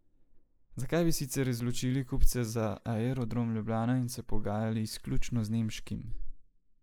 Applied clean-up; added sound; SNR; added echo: neural mask model Resemble Enhance denoiser.